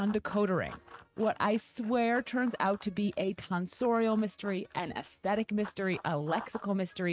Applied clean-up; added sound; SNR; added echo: neural mask model RNNoise.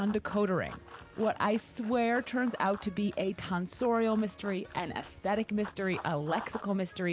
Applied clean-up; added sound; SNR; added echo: none; Run; 19 dB; none.